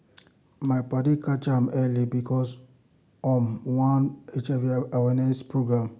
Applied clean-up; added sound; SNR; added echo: none; none; none; none.